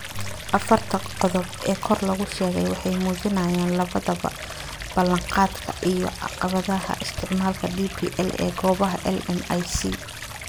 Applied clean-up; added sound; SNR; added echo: none; Stream; 12 dB; none.